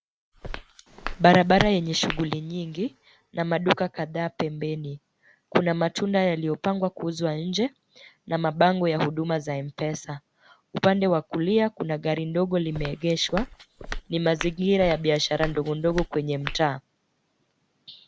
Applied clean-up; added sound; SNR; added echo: none; Walk, footsteps; 10 dB; none.